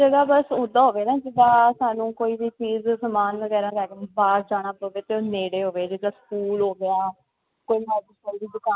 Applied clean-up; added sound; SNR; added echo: none; none; none; none.